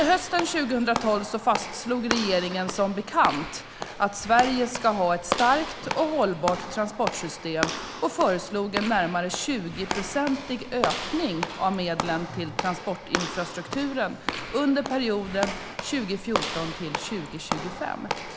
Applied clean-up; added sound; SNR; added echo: none; Walk, footsteps / Slam; 7 dB; none.